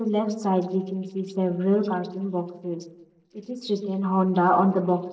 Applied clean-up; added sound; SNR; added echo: neural separator model SepFormer DNS4.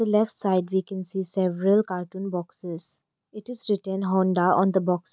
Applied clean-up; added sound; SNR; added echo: none; none; none; none.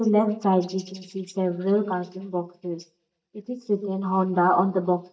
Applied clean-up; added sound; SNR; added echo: neural mask model DeepFilterNet 3.